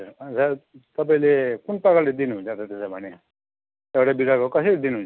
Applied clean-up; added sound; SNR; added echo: none; none; none; none.